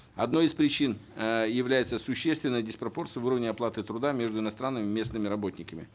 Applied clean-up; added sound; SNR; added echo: none; none; none; none.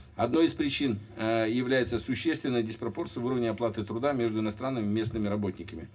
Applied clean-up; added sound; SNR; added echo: none; none; none; reverberation time 0.4 s.